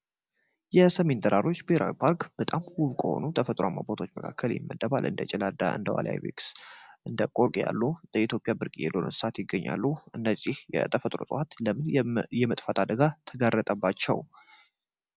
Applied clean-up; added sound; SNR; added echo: none; none; none; none.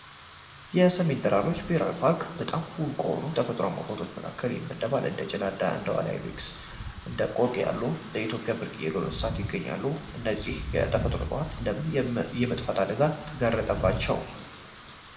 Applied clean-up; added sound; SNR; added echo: none; Wind / Rain; 11 dB; reverberation time 1.7 s.